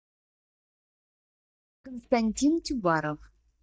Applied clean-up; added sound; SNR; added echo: neural mask model DeepFilterNet 3.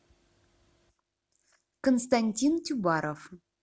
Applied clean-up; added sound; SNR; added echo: none; none; none; none.